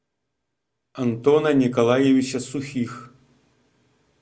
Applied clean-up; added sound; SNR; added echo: none; none; none; none.